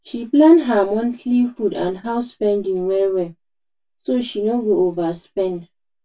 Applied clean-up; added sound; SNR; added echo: none; none; none; reverberation time 0.1 s.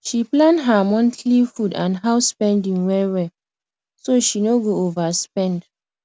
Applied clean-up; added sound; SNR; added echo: none; none; none; none.